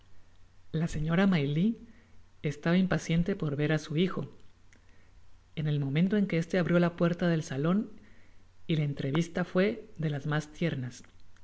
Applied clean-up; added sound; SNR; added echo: none; none; none; none.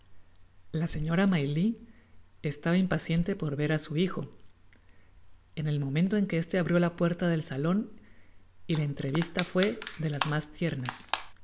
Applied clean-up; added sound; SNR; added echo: none; Crushing; 8 dB; none.